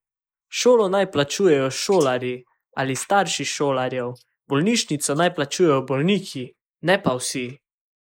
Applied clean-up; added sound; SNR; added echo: neural mask model Resemble Enhance denoiser.